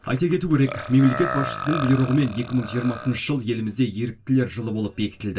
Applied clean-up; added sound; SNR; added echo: none; Burping, eructation; 9 dB; reverberation time 0.1 s.